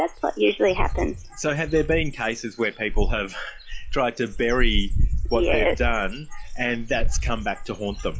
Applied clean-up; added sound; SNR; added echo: classical method log-MMSE.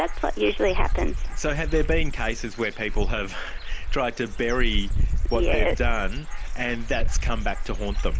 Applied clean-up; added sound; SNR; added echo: none; Bird / Dog; -4 dB; none.